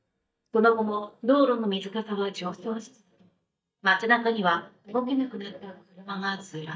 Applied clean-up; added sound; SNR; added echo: neural mask model DeepFilterNet 3.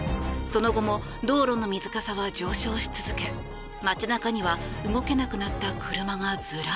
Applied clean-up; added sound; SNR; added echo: none; none; none; none.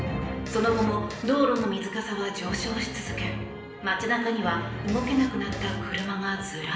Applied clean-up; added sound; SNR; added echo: none; Fart; 17 dB; reverberation time 0.8 s.